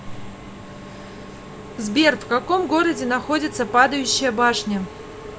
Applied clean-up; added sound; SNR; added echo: none; Engine / Mechanisms; 14 dB; none.